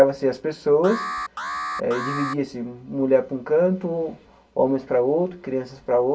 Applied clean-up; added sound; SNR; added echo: none; Alarm; 7 dB; reverberation time 0.1 s.